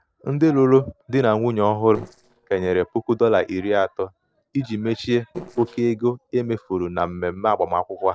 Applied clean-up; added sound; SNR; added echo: neural separator model SepFormer DNS4.